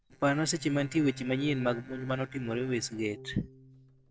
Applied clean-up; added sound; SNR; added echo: neural separator model SepFormer DNS4.